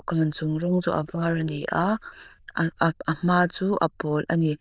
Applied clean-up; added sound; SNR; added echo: neural diffusion model UNIVERSE++.